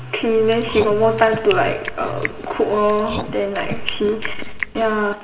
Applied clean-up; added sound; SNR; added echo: none; Chewing, mastication; 12 dB; reverberation time 2.9 s.